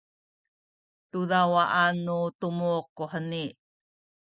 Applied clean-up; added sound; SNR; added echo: none; none; none; none.